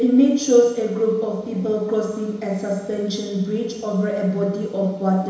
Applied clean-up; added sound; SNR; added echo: none; none; none; reverberation time 1.0 s.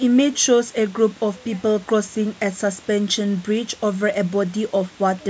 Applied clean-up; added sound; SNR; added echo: none; none; none; none.